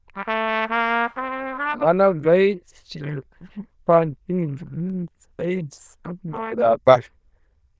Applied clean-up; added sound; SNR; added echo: neural diffusion model UNIVERSE++.